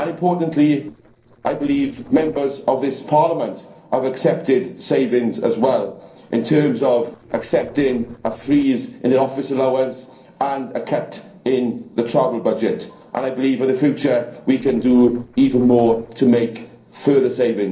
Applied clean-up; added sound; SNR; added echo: neural separator model SepFormer DNS4.